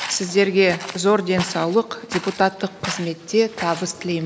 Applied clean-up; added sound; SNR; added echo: none; Walk, footsteps; 13 dB; none.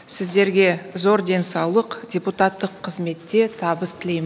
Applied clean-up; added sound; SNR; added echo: none; none; none; none.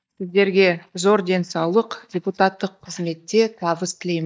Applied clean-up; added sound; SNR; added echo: neural mask model DeepFilterNet 3.